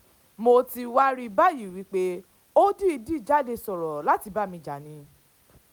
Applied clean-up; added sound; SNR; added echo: none; none; none; none.